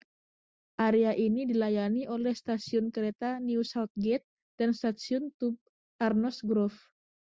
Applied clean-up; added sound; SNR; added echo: none; none; none; none.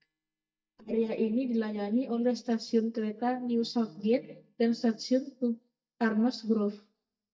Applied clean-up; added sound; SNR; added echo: neural mask model DeepFilterNet 3.